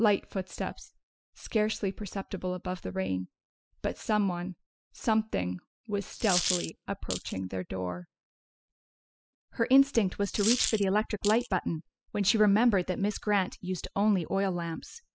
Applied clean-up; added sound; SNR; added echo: classical method spectral subtraction.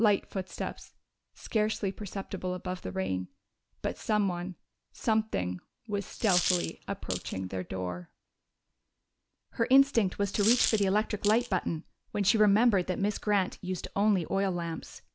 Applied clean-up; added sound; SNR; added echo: none; Coin (dropping); 5 dB; none.